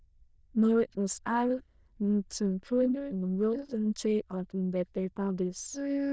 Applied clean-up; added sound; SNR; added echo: neural diffusion model UNIVERSE++.